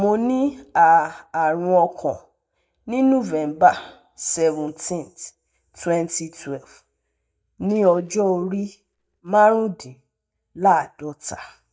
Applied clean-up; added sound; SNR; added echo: neural mask model DeepFilterNet 3.